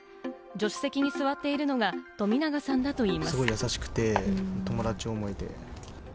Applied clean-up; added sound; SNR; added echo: none; none; none; none.